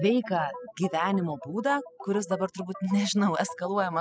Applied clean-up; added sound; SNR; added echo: classical method spectral subtraction.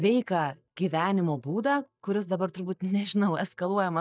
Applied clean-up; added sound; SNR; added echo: neural mask model DeepFilterNet 3.